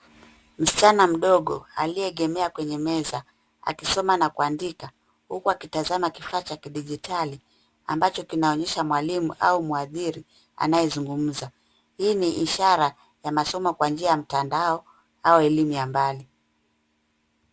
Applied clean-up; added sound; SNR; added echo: none; none; none; none.